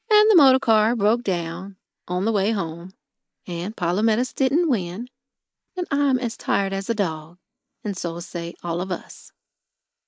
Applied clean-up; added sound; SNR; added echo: neural mask model Resemble Enhance denoiser.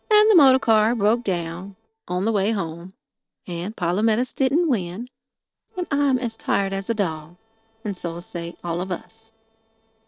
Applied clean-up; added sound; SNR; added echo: neural separator model SepFormer DNS4.